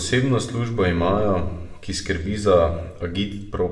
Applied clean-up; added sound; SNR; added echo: none; none; none; reverberation time 0.6 s.